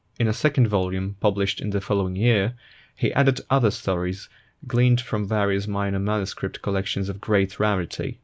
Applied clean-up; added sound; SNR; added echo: none; none; none; none.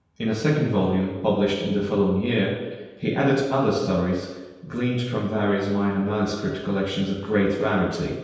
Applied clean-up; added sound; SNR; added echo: none; none; none; reverberation time 1.2 s.